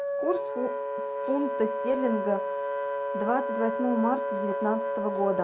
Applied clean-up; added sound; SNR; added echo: none; Wind instrument, woodwind instrument; 1 dB; none.